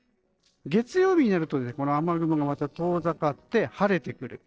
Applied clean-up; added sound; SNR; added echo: neural separator model SepFormer DNS4.